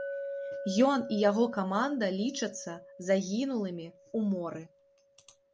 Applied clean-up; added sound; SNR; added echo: none; Chink, clink; 12 dB; none.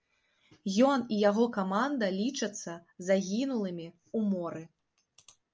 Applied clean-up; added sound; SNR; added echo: none; none; none; none.